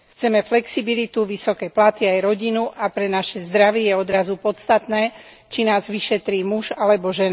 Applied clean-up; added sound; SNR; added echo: none; none; none; none.